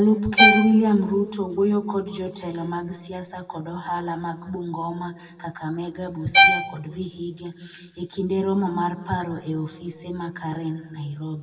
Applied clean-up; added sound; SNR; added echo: none; Bowed string instrument; -5 dB; reverberation time 1.5 s.